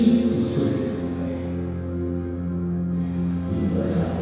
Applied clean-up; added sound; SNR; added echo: none; none; none; reverberation time 2.0 s.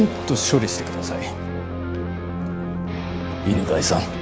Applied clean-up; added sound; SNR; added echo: none; none; none; none.